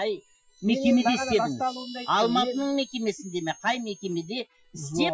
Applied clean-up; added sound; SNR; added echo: classical method Wiener filter.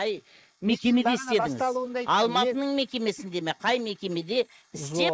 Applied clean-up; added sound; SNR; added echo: neural mask model Resemble Enhance denoiser.